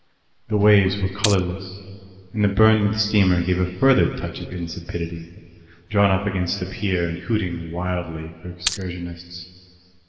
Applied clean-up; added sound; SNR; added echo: none; Glass; 6 dB; reverberation time 2.1 s.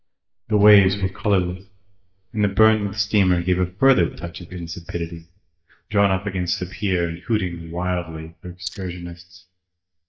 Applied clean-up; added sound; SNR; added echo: neural mask model DeepFilterNet 3.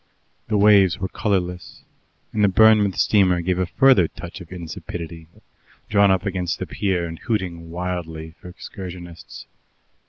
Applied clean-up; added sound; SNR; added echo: none; none; none; none.